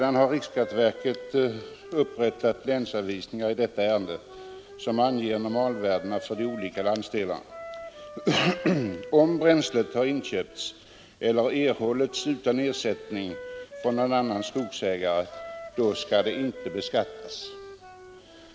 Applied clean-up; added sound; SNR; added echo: none; Wind instrument, woodwind instrument; 15 dB; none.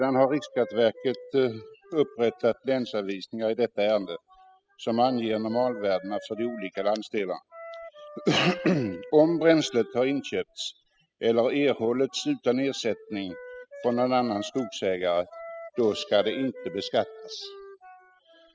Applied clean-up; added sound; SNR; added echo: classical method spectral subtraction.